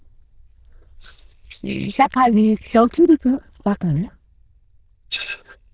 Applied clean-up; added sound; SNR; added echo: neural diffusion model UNIVERSE++.